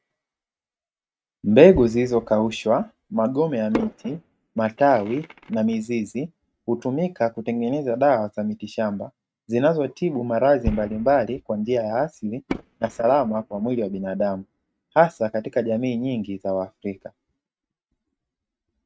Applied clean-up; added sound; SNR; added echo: neural mask model RNNoise.